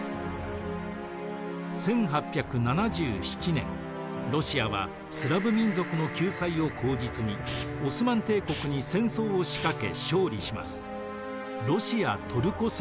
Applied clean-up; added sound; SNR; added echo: none; Hiss; 15 dB; none.